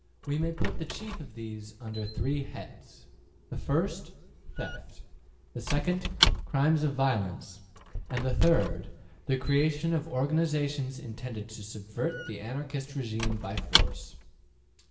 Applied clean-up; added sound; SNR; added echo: none; Squeak / Wood; 4 dB; reverberation time 0.7 s.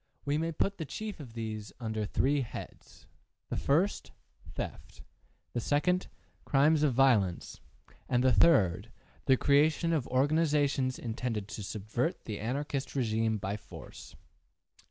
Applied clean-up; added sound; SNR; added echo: none; none; none; none.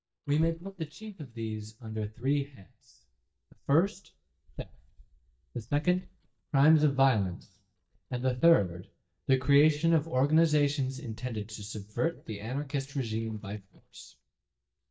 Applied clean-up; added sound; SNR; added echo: neural mask model DeepFilterNet 3.